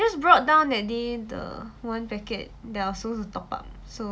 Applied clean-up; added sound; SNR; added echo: none; none; none; none.